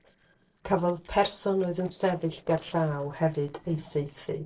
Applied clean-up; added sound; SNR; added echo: neural separator model SepFormer DNS4.